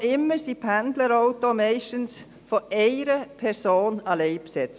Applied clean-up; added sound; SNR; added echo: none; none; none; none.